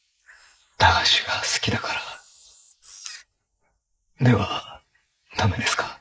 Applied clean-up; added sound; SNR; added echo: neural mask model Resemble Enhance denoiser.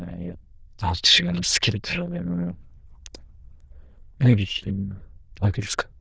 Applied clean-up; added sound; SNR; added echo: neural diffusion model UNIVERSE++.